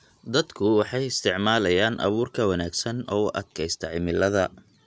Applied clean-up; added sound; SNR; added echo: none; none; none; none.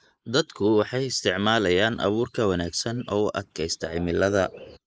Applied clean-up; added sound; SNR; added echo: neural mask model Resemble Enhance denoiser.